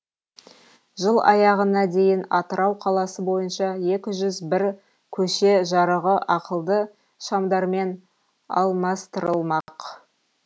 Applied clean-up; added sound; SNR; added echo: none; none; none; none.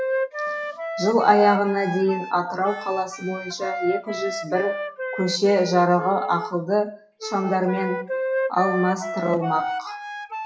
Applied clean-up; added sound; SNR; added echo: classical method WPE with log-MMSE.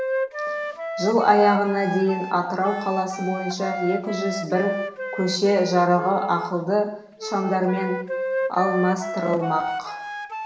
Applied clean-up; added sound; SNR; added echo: none; Wind instrument, woodwind instrument; 7 dB; reverberation time 0.8 s.